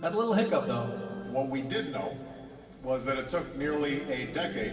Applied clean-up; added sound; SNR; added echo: none; Organ; 13 dB; reverberation time 2.8 s.